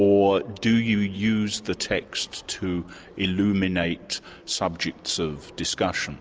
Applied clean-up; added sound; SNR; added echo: none; none; none; none.